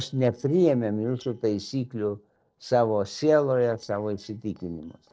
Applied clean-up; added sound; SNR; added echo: neural separator model SepFormer DNS4.